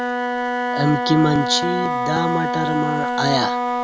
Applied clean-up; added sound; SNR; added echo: none; Wind instrument, woodwind instrument; 0 dB; none.